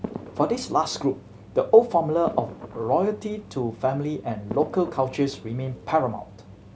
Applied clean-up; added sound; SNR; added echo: none; Fireworks; 17 dB; none.